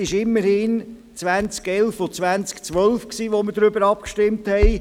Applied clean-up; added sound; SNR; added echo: none; Crackle; 9 dB; none.